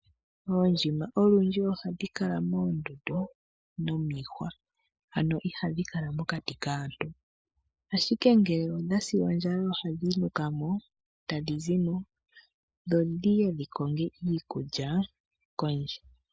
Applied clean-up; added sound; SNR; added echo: neural mask model Resemble Enhance denoiser.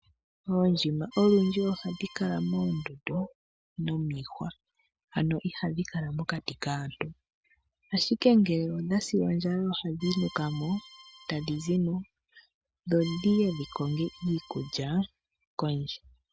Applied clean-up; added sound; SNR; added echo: none; Accordion; 19 dB; none.